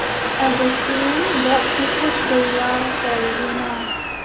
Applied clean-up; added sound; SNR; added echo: none; Domestic sounds, home sounds; -1 dB; none.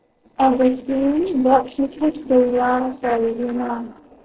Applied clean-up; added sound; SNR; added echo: neural separator model SepFormer DNS4.